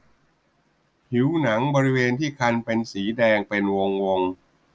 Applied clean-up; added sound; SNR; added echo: none; none; none; none.